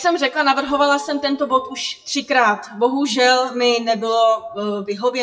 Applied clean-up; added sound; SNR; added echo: classical method WPE with log-MMSE.